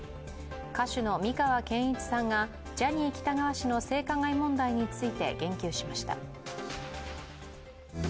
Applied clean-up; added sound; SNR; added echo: none; none; none; none.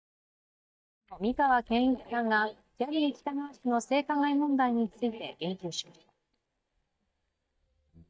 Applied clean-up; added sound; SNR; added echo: neural mask model DeepFilterNet 3.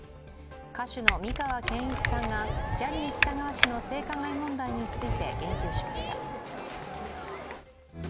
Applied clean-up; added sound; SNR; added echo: none; Typing + Crowd; -4 dB; none.